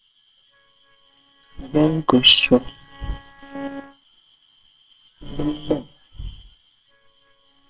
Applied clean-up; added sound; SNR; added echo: neural separator model SepFormer WHAMR!.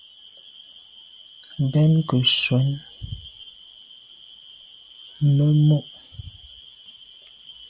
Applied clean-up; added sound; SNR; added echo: none; none; none; none.